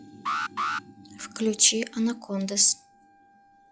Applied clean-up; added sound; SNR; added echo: classical method log-MMSE.